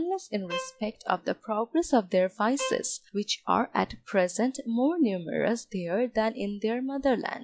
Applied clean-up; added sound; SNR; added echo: classical method log-MMSE.